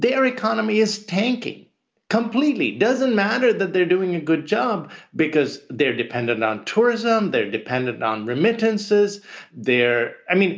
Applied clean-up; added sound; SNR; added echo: none; none; none; none.